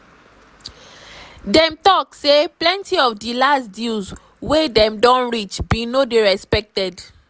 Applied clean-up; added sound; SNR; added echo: none; none; none; none.